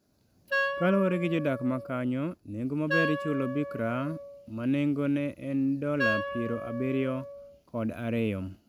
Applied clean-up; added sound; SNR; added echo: none; Wind instrument, woodwind instrument; 5 dB; none.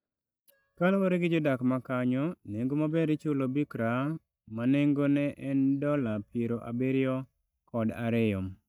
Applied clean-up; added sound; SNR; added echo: neural mask model DeepFilterNet 3.